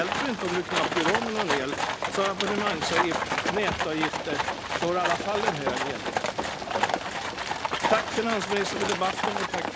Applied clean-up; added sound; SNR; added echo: none; Livestock, farm animals, working animals; -2 dB; none.